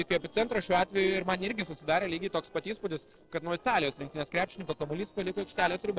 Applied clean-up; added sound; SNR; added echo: neural separator model SepFormer DNS4.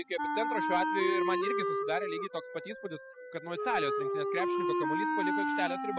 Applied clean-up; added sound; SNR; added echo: classical method spectral subtraction.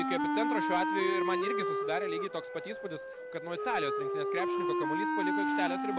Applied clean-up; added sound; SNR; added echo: none; Wind instrument, woodwind instrument; -4 dB; none.